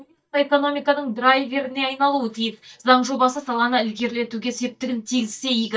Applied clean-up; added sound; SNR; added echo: neural mask model DeepFilterNet 3.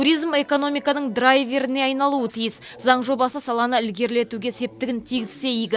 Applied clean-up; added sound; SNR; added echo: none; none; none; none.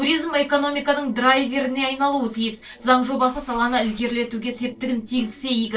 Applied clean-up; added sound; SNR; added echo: neural separator model SepFormer DNS4.